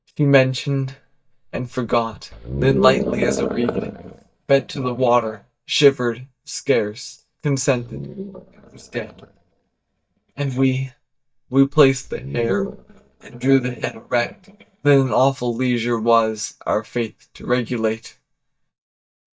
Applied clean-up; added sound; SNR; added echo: neural mask model DeepFilterNet 3.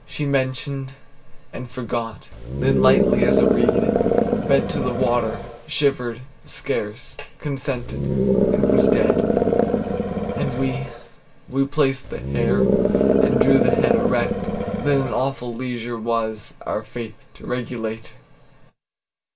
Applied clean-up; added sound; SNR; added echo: none; Animal; -5 dB; reverberation time 0.1 s.